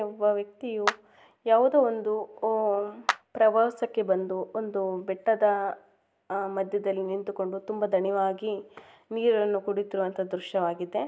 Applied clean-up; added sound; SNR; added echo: none; Clapping; 9 dB; none.